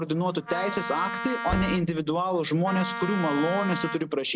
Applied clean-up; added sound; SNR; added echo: none; Knock + Wind instrument, woodwind instrument; 7 dB; none.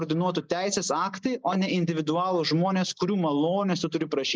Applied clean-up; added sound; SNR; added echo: neural mask model Resemble Enhance denoiser.